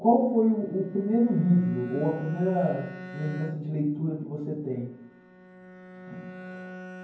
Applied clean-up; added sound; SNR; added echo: none; Bowed string instrument; 17 dB; reverberation time 0.9 s.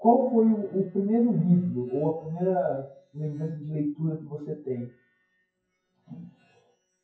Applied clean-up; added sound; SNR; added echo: classical method WPE with log-MMSE.